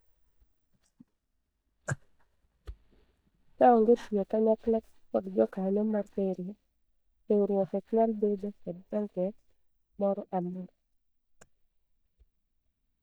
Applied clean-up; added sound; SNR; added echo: neural mask model DeepFilterNet 3.